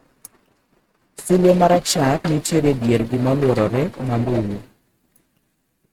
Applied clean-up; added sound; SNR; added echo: neural mask model RNNoise.